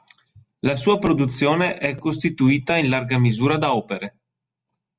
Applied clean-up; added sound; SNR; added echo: none; none; none; none.